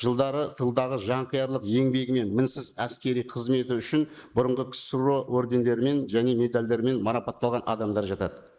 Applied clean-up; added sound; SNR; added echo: neural mask model Resemble Enhance denoiser.